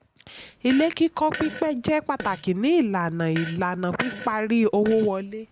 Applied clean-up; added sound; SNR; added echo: none; Fart; 14 dB; none.